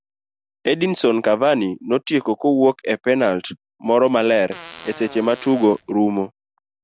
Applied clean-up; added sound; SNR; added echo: none; Fart; 20 dB; none.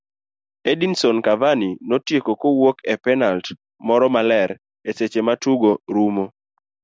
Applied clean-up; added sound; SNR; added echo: none; none; none; none.